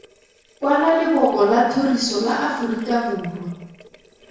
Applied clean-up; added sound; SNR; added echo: neural separator model SepFormer DNS4.